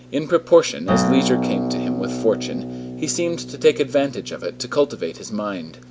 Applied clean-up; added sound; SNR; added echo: none; Acoustic guitar; 5 dB; none.